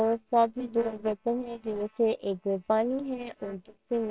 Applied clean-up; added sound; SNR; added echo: neural separator model SepFormer WHAMR!.